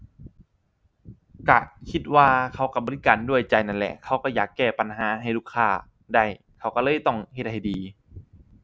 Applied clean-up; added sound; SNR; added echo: none; none; none; none.